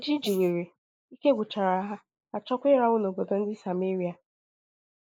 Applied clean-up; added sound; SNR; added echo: neural mask model Resemble Enhance denoiser.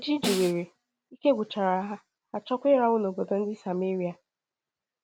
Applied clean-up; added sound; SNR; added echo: none; Snare drum; 8 dB; none.